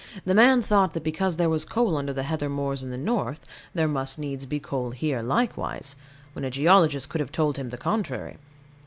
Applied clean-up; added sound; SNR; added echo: none; none; none; none.